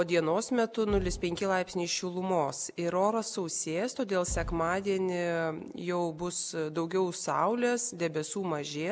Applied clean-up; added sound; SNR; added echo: none; Fireworks; 14 dB; none.